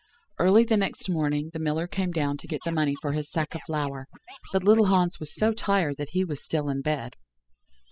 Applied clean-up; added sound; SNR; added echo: classical method spectral subtraction.